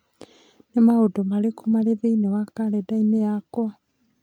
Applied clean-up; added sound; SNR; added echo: none; none; none; none.